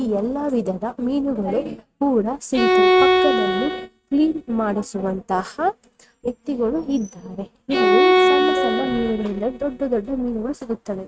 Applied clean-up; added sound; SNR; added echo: neural mask model RNNoise.